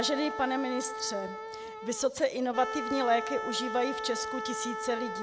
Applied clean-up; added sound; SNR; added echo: none; Wind instrument, woodwind instrument; 5 dB; none.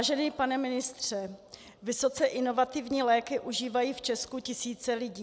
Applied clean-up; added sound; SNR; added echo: none; none; none; none.